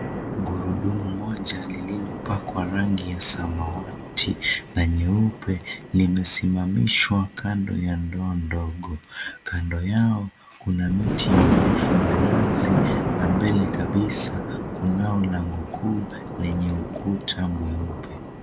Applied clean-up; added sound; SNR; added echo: none; Thunder; 3 dB; none.